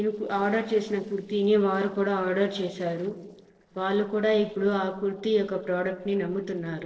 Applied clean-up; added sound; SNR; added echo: neural separator model SepFormer DNS4.